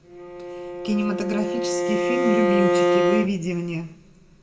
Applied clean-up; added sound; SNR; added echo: none; Bowed string instrument; -2 dB; reverberation time 1.2 s.